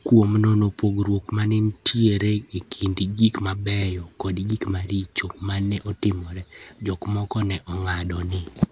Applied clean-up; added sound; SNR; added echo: none; none; none; none.